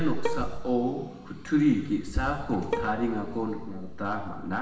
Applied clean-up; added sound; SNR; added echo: none; Bowed string instrument; 10 dB; reverberation time 1.0 s.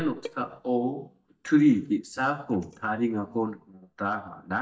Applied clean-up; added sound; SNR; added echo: neural mask model DeepFilterNet 3.